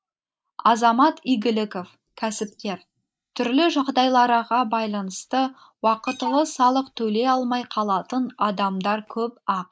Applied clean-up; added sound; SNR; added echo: neural mask model Resemble Enhance denoiser.